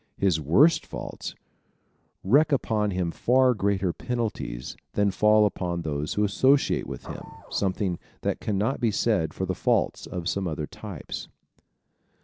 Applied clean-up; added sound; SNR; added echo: none; Printer / Engine; 18 dB; none.